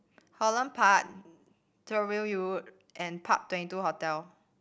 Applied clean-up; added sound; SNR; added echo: none; none; none; none.